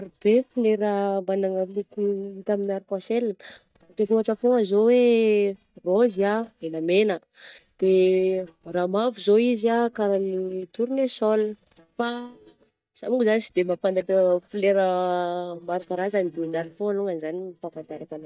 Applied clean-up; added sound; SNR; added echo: neural mask model DeepFilterNet 3.